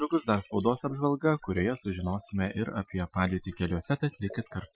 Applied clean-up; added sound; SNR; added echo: classical method Wiener filter.